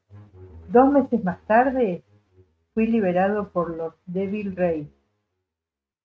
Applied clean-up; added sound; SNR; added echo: neural mask model RNNoise.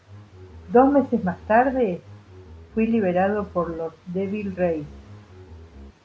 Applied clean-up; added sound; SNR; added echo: none; Bowed string instrument; 20 dB; none.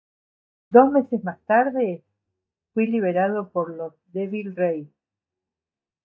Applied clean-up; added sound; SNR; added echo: neural mask model DeepFilterNet 3.